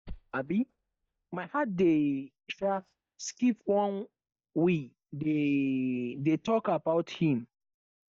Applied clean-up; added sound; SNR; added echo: neural mask model DeepFilterNet 3.